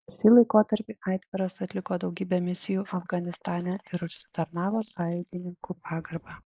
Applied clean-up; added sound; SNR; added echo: neural mask model Resemble Enhance denoiser.